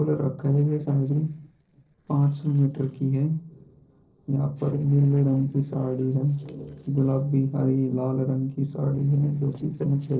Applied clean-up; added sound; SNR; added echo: neural separator model SepFormer DNS4.